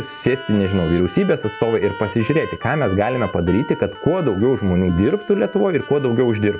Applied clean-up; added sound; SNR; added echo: none; Bowed string instrument + Trumpet; 16 dB; none.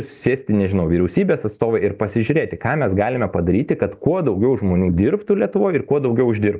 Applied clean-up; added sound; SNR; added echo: none; none; none; none.